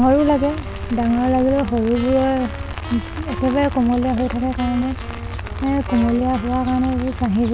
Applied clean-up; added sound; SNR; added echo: none; Rain + Wind instrument, woodwind instrument; 14 dB; none.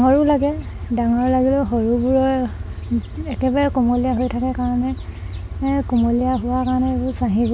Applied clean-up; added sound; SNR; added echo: none; none; none; none.